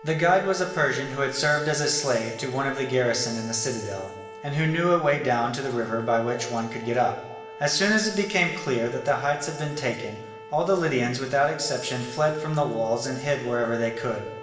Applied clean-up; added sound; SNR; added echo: none; Bowed string instrument; 15 dB; reverberation time 1.1 s.